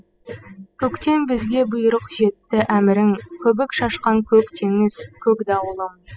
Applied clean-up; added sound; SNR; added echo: classical method spectral subtraction.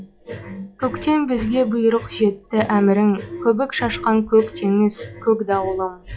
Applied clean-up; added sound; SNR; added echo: classical method log-MMSE.